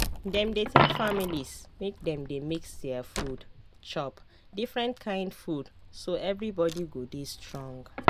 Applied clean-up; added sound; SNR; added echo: none; Coin (dropping) + Wood; 0 dB; none.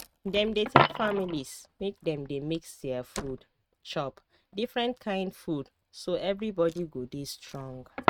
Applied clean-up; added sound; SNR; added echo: neural mask model RNNoise.